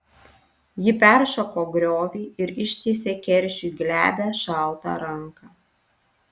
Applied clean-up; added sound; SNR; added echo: none; none; none; none.